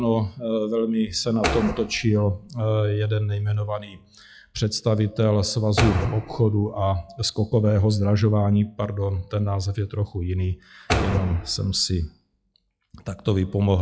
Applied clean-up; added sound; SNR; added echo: classical method log-MMSE.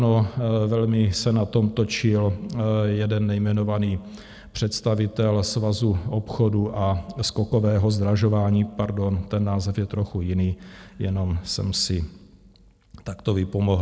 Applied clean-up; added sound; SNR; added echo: none; none; none; none.